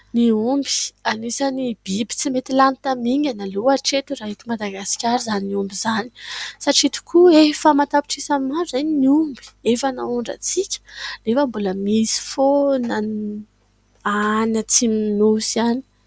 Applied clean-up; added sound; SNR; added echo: none; none; none; none.